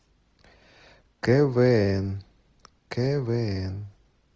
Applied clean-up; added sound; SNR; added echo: none; none; none; none.